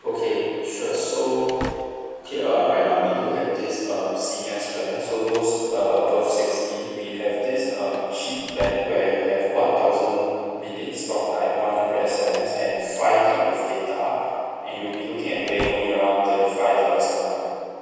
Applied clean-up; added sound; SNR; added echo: none; Slam; 19 dB; reverberation time 2.1 s.